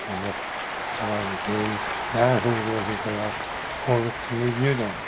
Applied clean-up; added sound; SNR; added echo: none; Cheering; 4 dB; none.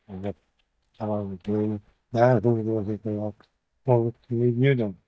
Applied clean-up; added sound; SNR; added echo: neural mask model DeepFilterNet 3.